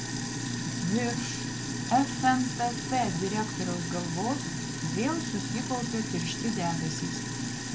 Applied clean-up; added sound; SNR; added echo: none; Sink (filling or washing); 1 dB; none.